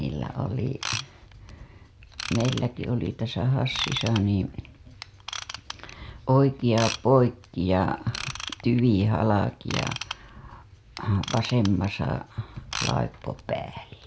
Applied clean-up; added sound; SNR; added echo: none; Ratchet, pawl / Tools; 13 dB; none.